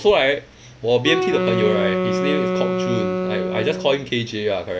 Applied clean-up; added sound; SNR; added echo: none; Wind instrument, woodwind instrument; 1 dB; none.